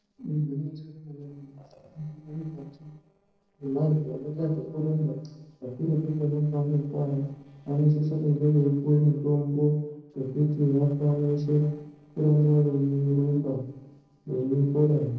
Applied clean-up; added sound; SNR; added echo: neural separator model SepFormer DNS4.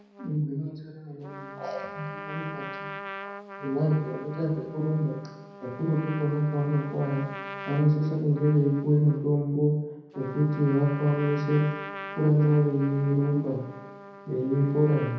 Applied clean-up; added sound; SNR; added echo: none; Trumpet; 14 dB; reverberation time 0.9 s.